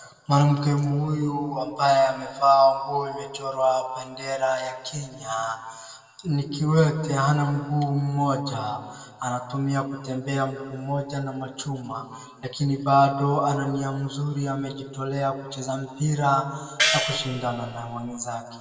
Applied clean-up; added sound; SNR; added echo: none; Gong; 2 dB; reverberation time 2.1 s.